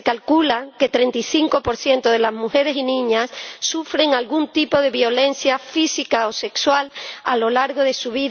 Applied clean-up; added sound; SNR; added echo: none; none; none; none.